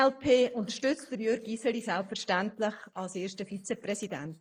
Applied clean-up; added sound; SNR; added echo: neural mask model Resemble Enhance denoiser.